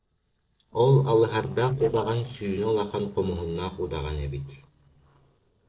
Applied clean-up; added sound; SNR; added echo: neural separator model SepFormer DNS4.